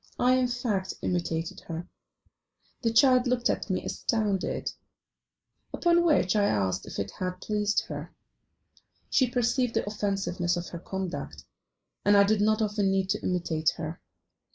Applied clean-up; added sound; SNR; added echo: neural mask model Resemble Enhance denoiser.